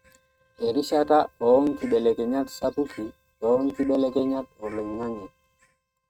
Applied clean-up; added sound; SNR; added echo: neural mask model RNNoise.